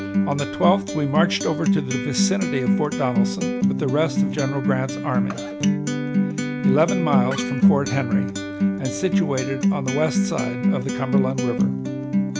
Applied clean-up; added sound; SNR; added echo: none; Acoustic guitar; -3 dB; none.